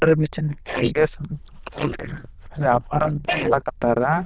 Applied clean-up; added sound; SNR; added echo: neural diffusion model UNIVERSE++.